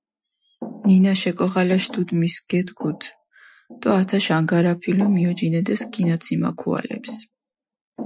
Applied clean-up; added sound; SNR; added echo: classical method Wiener filter.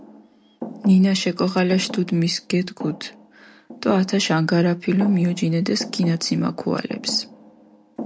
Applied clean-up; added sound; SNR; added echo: none; Thump, thud; 15 dB; none.